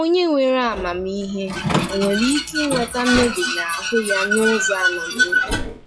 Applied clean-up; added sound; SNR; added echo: classical method log-MMSE.